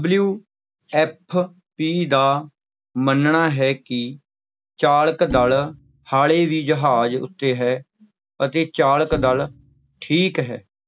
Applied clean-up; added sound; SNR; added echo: none; Bowed string instrument; 13 dB; none.